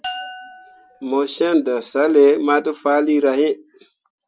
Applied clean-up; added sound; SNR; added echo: none; Glass; 18 dB; none.